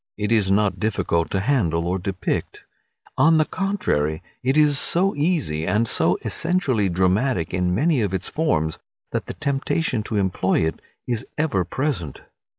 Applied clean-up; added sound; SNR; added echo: none; none; none; none.